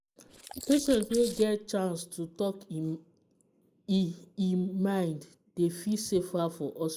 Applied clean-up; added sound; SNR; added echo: neural mask model Resemble Enhance denoiser.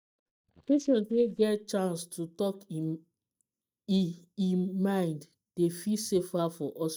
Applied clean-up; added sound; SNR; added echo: neural mask model DeepFilterNet 3.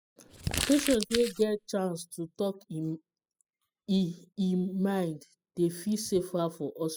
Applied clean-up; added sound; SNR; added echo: classical method spectral subtraction.